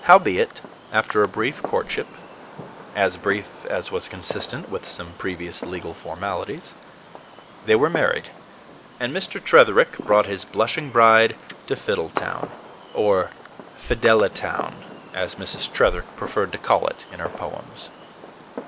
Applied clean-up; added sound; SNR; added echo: none; Fireworks; 15 dB; none.